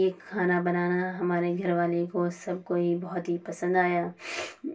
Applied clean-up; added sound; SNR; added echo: none; none; none; reverberation time 0.2 s.